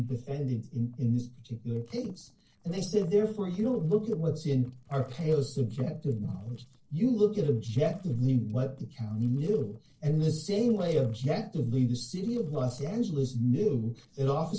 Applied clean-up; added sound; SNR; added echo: neural separator model SepFormer DNS4.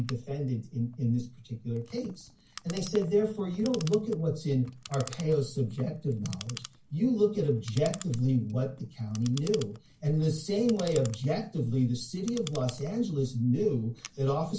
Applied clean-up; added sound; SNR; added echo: none; Clock; 19 dB; reverberation time 0.2 s.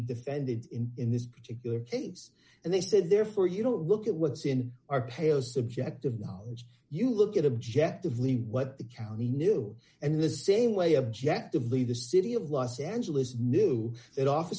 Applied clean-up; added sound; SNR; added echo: none; none; none; none.